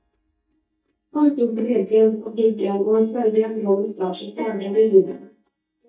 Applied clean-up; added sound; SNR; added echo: neural mask model DeepFilterNet 3.